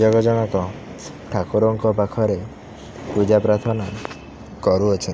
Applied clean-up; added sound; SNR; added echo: none; none; none; none.